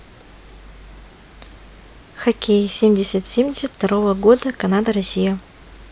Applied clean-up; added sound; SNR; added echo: none; none; none; none.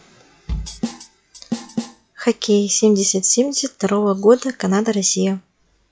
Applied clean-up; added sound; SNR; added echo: classical method log-MMSE.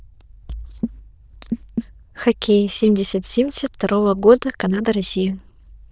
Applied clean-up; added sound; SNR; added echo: neural diffusion model UNIVERSE++.